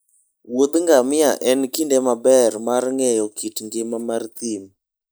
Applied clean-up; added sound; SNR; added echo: neural mask model Resemble Enhance denoiser.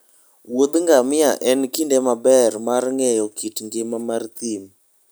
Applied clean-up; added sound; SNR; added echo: none; none; none; none.